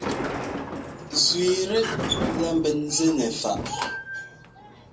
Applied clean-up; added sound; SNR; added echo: none; Sliding door; 5 dB; reverberation time 0.2 s.